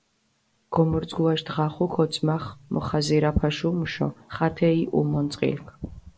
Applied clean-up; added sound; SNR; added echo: none; none; none; none.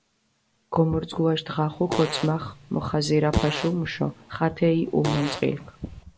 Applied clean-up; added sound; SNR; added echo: none; Fart; 9 dB; none.